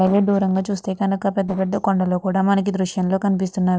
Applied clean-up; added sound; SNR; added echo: neural separator model SepFormer DNS4.